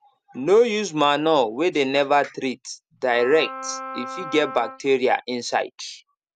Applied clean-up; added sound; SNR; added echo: none; Wind instrument, woodwind instrument; 12 dB; none.